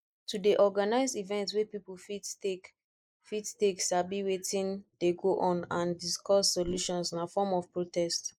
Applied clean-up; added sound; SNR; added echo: neural mask model Resemble Enhance denoiser.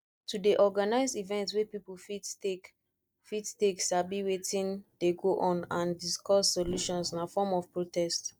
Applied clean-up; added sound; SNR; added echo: neural mask model DeepFilterNet 3.